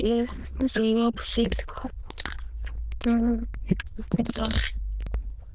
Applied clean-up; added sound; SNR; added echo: neural diffusion model UNIVERSE++.